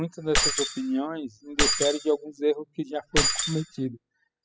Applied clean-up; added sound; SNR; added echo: classical method spectral subtraction.